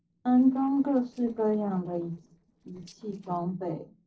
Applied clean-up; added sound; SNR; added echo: neural separator model SepFormer DNS4.